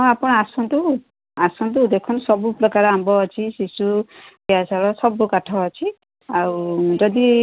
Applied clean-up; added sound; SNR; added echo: none; none; none; none.